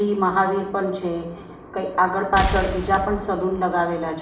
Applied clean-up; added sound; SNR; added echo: none; Boom; 5 dB; reverberation time 0.7 s.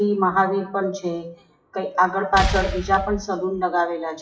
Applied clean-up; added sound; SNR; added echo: classical method WPE with log-MMSE.